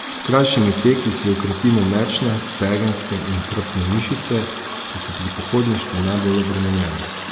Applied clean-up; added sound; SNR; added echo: none; Water tap, faucet; 7 dB; none.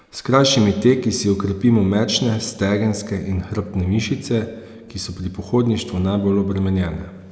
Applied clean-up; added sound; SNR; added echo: none; none; none; none.